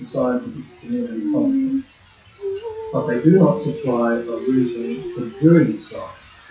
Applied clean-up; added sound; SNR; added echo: classical method WPE with log-MMSE.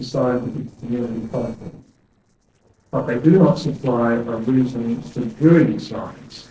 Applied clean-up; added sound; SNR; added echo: neural separator model SepFormer DNS4.